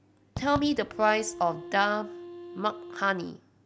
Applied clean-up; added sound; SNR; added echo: none; Wind instrument, woodwind instrument + Fireworks; 13 dB; none.